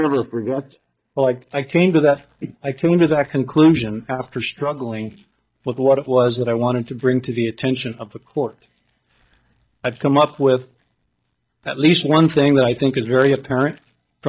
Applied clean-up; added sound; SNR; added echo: neural mask model DeepFilterNet 3.